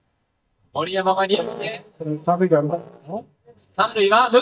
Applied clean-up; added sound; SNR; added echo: neural mask model DeepFilterNet 3.